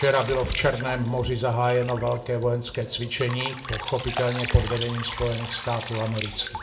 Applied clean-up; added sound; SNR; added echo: none; Drip; 11 dB; reverberation time 0.4 s.